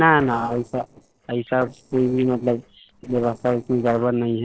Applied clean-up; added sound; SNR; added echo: neural separator model SepFormer DNS4.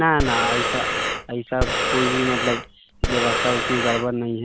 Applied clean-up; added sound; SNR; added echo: none; Breathing; 0 dB; none.